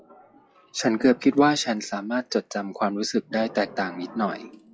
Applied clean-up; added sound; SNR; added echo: classical method log-MMSE.